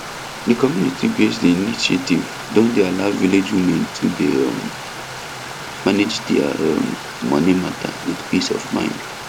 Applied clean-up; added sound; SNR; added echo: none; Stream; 11 dB; none.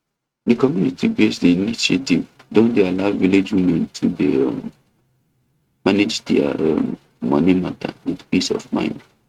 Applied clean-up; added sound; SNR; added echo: neural mask model RNNoise.